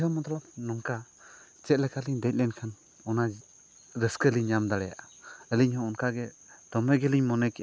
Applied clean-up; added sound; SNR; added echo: none; none; none; none.